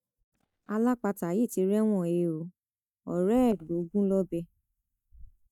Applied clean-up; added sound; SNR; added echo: neural mask model DeepFilterNet 3.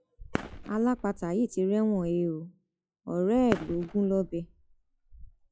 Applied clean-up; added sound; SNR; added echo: classical method log-MMSE.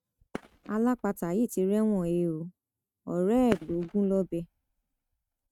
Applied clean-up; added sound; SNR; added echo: neural mask model RNNoise.